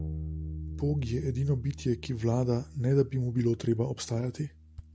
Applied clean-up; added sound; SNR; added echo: none; Bass guitar; 11 dB; none.